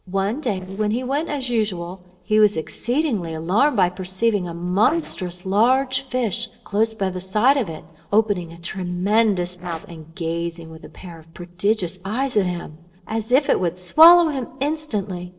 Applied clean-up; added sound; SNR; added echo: neural separator model SepFormer DNS4.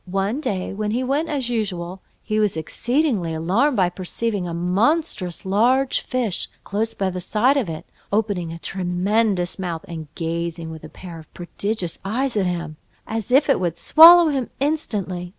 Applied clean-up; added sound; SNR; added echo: none; none; none; none.